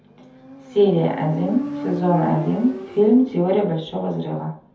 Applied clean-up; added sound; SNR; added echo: none; Motorcycle; 12 dB; reverberation time 0.5 s.